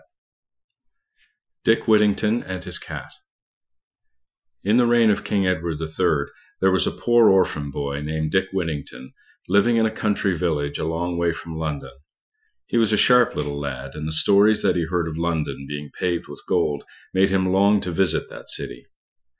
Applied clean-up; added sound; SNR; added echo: classical method Wiener filter.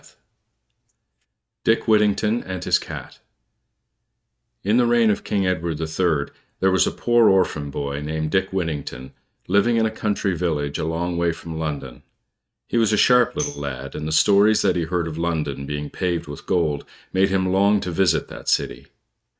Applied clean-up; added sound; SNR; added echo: neural mask model RNNoise.